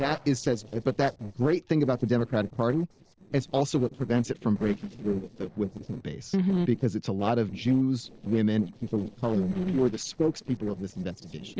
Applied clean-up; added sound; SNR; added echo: neural separator model SepFormer DNS4.